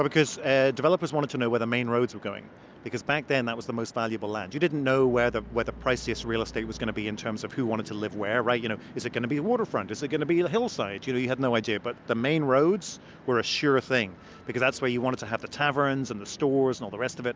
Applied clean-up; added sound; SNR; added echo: none; Bowed string instrument; 19 dB; none.